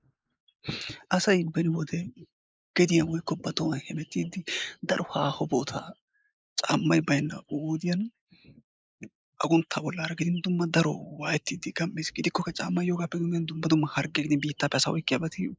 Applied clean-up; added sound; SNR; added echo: neural mask model Resemble Enhance denoiser.